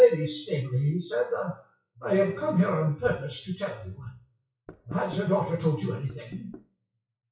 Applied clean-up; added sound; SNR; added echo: classical method WPE with log-MMSE.